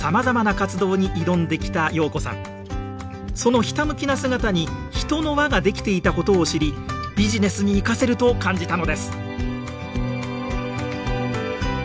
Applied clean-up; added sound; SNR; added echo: none; none; none; none.